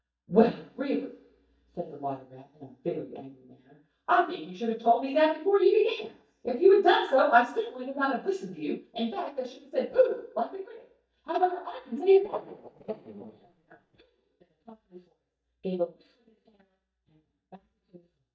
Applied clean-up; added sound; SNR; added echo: neural mask model DeepFilterNet 3.